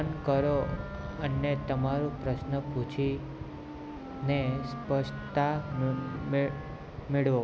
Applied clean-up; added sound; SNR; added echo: none; Wind instrument, woodwind instrument; 13 dB; none.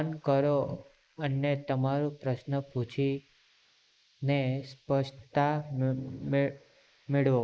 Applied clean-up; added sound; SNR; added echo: neural mask model Resemble Enhance denoiser.